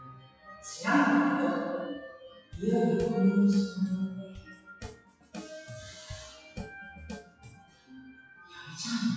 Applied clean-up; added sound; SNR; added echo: classical method WPE with log-MMSE.